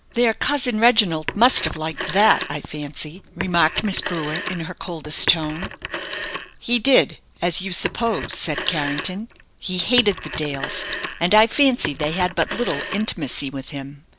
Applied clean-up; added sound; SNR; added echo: none; Telephone; 10 dB; none.